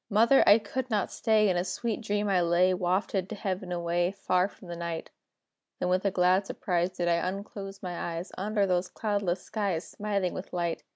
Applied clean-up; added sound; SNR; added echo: none; none; none; none.